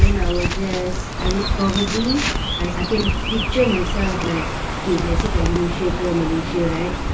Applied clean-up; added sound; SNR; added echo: none; Chirp, tweet; 0 dB; none.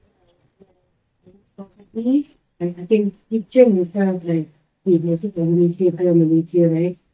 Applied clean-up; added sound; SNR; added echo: neural mask model DeepFilterNet 3.